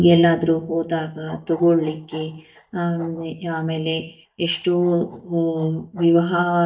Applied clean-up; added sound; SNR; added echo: neural mask model DeepFilterNet 3.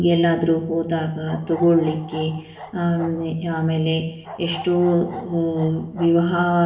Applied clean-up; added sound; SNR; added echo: none; Bark; 16 dB; reverberation time 1.2 s.